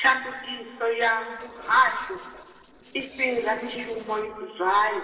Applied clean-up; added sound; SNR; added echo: neural separator model SepFormer DNS4.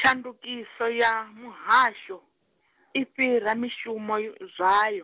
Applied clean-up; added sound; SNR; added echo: none; none; none; none.